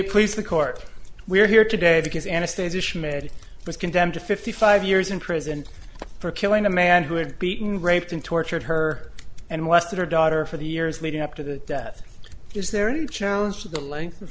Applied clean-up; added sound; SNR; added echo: none; none; none; none.